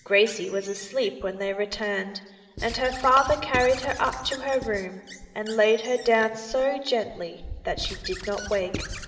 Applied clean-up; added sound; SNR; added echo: none; Squeak / Writing; 14 dB; reverberation time 2.7 s.